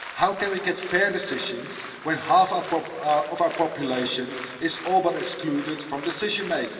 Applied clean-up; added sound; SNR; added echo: none; Applause; 13 dB; reverberation time 2.7 s.